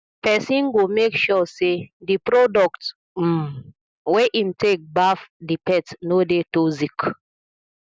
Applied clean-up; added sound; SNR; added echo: none; none; none; none.